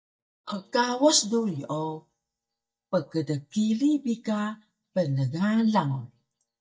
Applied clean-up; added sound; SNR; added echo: neural mask model DeepFilterNet 3.